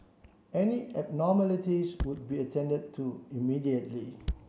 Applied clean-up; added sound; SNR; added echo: none; Thump, thud; 13 dB; none.